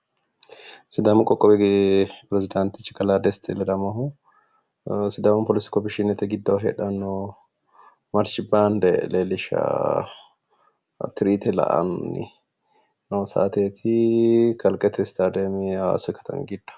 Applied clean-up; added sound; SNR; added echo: none; none; none; none.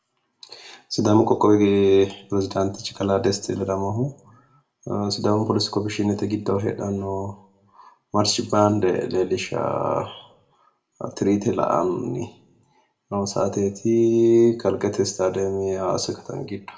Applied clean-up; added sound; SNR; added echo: none; none; none; reverberation time 0.4 s.